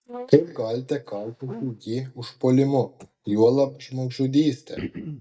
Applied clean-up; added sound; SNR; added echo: neural mask model DeepFilterNet 3.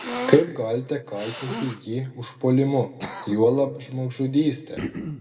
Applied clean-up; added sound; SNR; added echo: none; Cough; 11 dB; reverberation time 1.3 s.